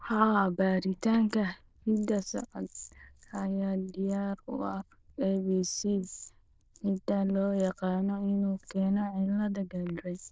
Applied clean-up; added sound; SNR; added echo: neural diffusion model UNIVERSE++.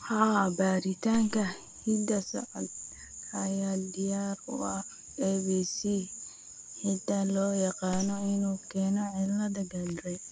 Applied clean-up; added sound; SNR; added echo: none; Gunshot, gunfire; 15 dB; none.